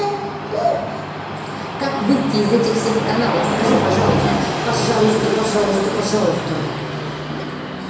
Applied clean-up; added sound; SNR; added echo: none; Train; 1 dB; reverberation time 1.0 s.